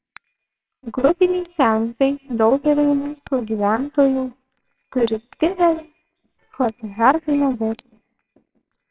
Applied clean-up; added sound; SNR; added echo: neural separator model SepFormer WHAMR!.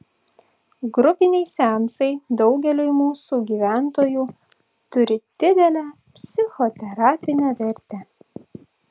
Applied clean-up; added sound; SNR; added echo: none; none; none; none.